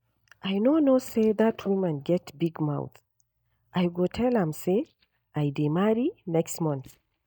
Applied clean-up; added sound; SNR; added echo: neural mask model DeepFilterNet 3.